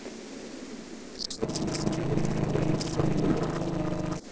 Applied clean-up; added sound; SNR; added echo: neural separator model SepFormer DNS4.